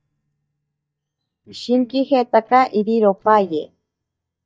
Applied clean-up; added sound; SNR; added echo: neural mask model DeepFilterNet 3.